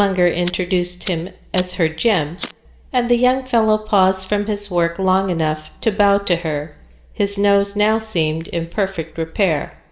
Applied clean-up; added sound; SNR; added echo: none; Fire; 18 dB; reverberation time 0.6 s.